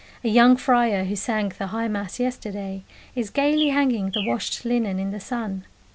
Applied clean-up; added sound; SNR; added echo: none; Bird; 13 dB; none.